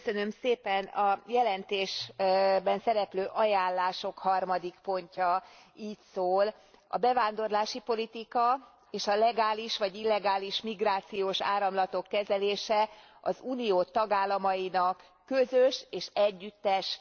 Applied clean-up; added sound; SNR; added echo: none; none; none; none.